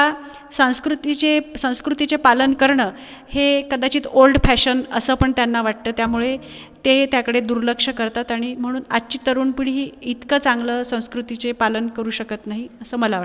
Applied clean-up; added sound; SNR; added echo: neural separator model SepFormer DNS4.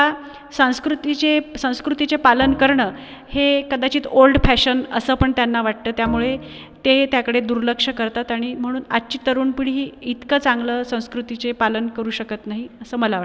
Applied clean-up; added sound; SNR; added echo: none; Bowed string instrument; 15 dB; none.